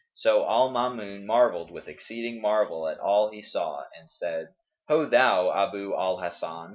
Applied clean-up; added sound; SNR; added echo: none; none; none; none.